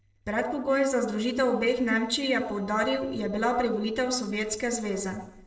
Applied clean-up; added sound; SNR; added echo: neural separator model SepFormer DNS4.